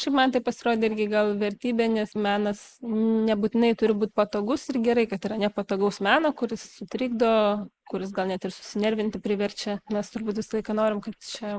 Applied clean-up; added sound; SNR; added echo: neural mask model Resemble Enhance denoiser.